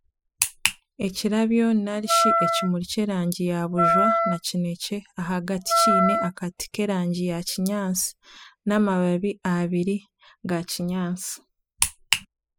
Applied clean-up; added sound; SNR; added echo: classical method spectral subtraction.